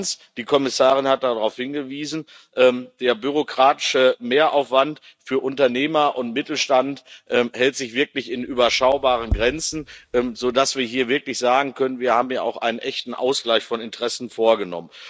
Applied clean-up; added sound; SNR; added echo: neural mask model RNNoise.